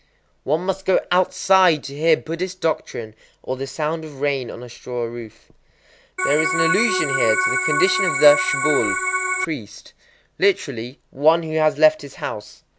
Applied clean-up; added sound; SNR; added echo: none; Organ; -1 dB; none.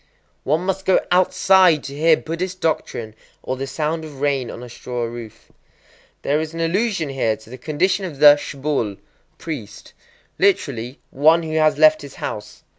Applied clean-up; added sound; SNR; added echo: none; none; none; none.